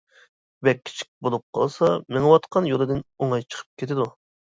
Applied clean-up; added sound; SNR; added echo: none; none; none; none.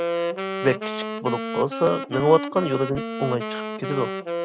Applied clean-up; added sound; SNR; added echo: none; Wind instrument, woodwind instrument; 4 dB; none.